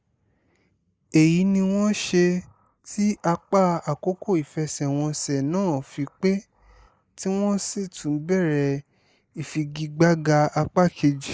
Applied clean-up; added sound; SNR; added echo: neural mask model Resemble Enhance denoiser.